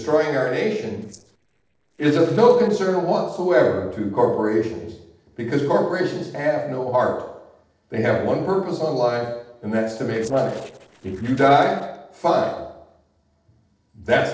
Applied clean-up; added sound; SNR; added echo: neural separator model SepFormer DNS4.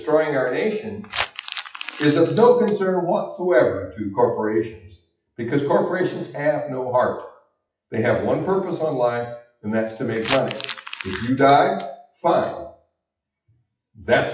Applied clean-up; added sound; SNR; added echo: classical method WPE with log-MMSE.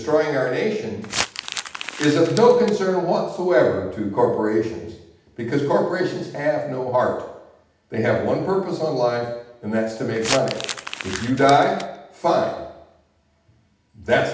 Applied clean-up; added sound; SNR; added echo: none; Crumpling, crinkling; 9 dB; reverberation time 0.8 s.